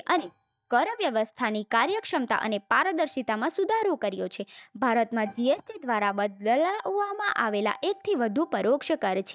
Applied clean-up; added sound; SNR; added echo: neural mask model DeepFilterNet 3.